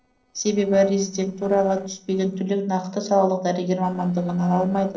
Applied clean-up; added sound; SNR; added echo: neural separator model SepFormer DNS4.